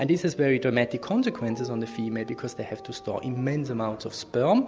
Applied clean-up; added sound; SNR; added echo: none; Dog; 18 dB; none.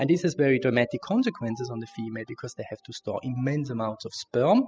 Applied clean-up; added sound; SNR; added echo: classical method spectral subtraction.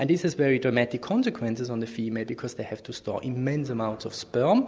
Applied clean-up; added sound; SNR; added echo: none; none; none; none.